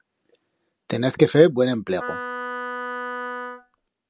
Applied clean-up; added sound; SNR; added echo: none; Wind instrument, woodwind instrument; 8 dB; none.